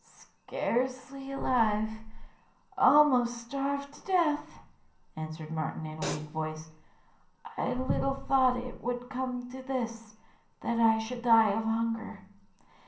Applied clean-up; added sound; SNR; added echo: none; Hi-hat; 10 dB; reverberation time 0.6 s.